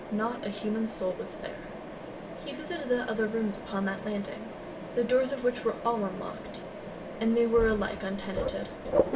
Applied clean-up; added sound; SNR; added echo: none; Mechanisms; 6 dB; reverberation time 0.8 s.